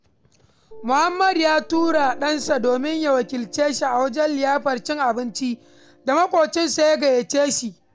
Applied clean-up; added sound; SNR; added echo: none; Piano; 18 dB; none.